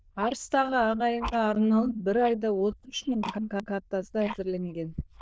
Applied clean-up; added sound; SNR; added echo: neural diffusion model UNIVERSE++.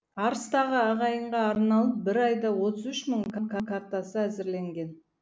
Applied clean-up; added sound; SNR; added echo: none; none; none; none.